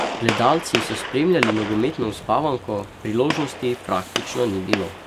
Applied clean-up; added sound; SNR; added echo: none; Gunshot, gunfire; 6 dB; none.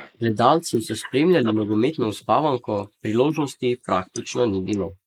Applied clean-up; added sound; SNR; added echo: neural mask model Resemble Enhance denoiser.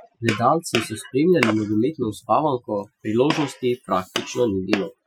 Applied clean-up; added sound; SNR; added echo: classical method Wiener filter.